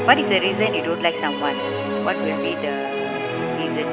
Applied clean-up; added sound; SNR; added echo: none; Musical instrument; 1 dB; none.